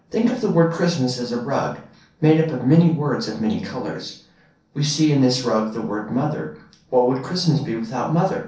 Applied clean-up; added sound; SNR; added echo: none; none; none; reverberation time 0.6 s.